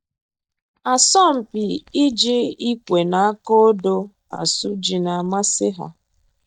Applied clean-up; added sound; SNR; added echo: neural mask model DeepFilterNet 3.